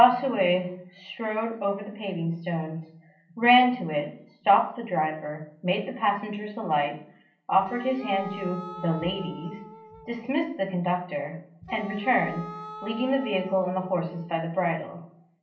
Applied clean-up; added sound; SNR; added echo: none; Wind instrument, woodwind instrument; 15 dB; reverberation time 0.6 s.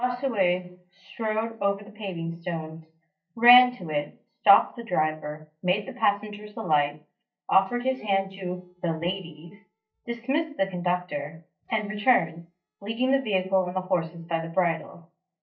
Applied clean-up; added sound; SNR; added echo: neural mask model DeepFilterNet 3.